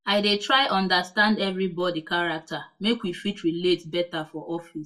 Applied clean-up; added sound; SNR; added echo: none; none; none; reverberation time 0.2 s.